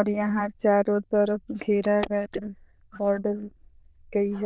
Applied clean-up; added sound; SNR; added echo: neural diffusion model UNIVERSE++.